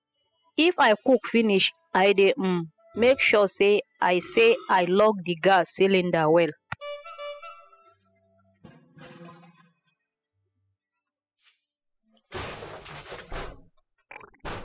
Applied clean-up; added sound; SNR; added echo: classical method spectral subtraction.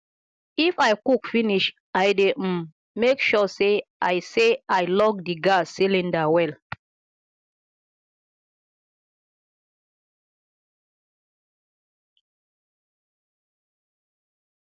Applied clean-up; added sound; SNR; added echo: none; none; none; none.